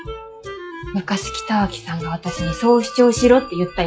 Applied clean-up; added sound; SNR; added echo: classical method log-MMSE.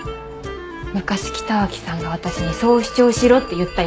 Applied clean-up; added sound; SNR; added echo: none; Telephone; 17 dB; none.